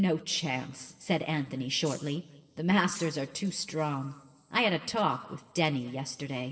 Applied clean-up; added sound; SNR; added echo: neural separator model SepFormer DNS4.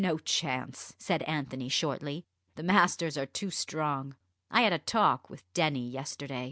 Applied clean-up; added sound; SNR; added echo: none; none; none; none.